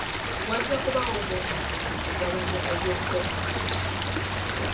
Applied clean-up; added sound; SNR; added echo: none; Stream; -5 dB; reverberation time 0.3 s.